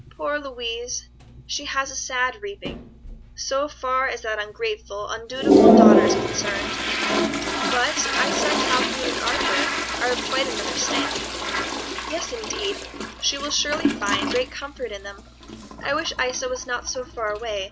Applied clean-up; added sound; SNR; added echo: none; Toilet flush; -4 dB; none.